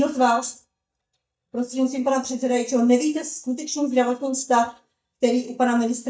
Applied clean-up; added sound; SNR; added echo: neural mask model DeepFilterNet 3.